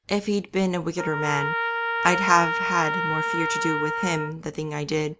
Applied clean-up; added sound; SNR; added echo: none; Trumpet; 2 dB; none.